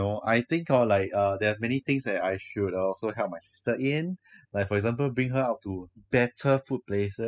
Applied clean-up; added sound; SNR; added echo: classical method spectral subtraction.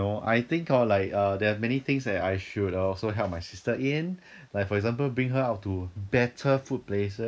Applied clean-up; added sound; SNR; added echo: neural mask model Resemble Enhance denoiser.